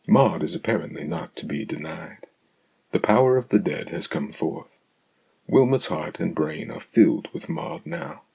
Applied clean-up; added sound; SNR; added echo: none; none; none; none.